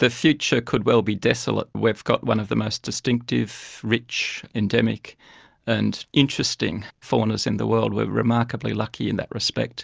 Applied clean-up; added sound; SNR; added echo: none; none; none; none.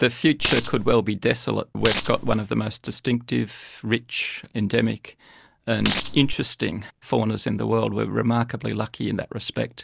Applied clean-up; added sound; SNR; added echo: none; Coin (dropping); -3 dB; none.